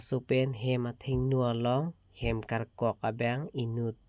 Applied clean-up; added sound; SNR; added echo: none; none; none; none.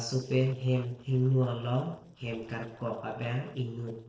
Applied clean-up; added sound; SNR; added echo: neural separator model SepFormer DNS4.